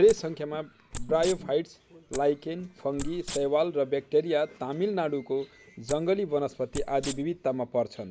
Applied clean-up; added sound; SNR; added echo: none; Wild animals; 12 dB; none.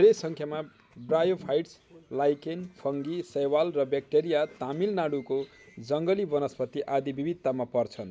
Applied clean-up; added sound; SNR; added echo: none; none; none; none.